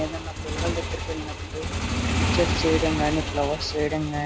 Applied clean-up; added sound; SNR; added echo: none; Motorcycle / Engine; 0 dB; none.